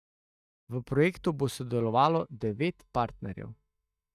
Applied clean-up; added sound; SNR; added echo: neural mask model DeepFilterNet 3.